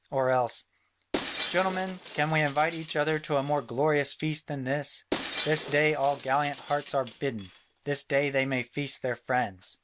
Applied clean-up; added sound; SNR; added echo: none; Shatter; 10 dB; none.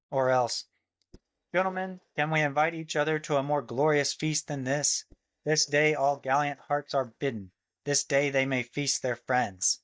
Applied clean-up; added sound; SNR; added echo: neural mask model DeepFilterNet 3.